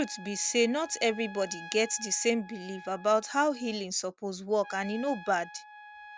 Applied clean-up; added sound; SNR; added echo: none; Trumpet; 17 dB; none.